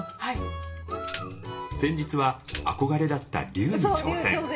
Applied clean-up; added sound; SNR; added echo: none; Tambourine; -1 dB; reverberation time 0.8 s.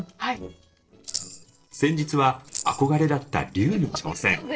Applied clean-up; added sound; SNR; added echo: neural separator model SepFormer DNS4.